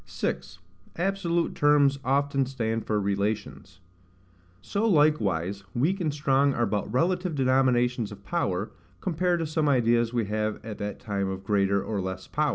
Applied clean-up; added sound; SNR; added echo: none; none; none; none.